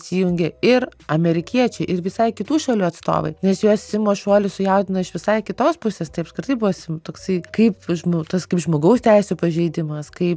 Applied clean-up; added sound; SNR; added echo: none; none; none; none.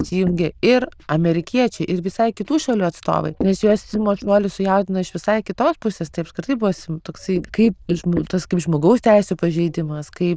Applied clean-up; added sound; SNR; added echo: neural diffusion model UNIVERSE++.